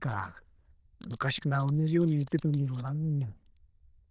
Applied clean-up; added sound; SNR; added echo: neural diffusion model UNIVERSE++.